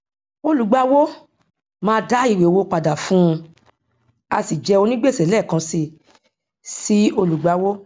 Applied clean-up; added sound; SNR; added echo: none; none; none; none.